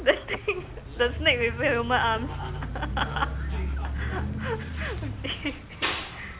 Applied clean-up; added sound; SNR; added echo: none; Bus; 3 dB; none.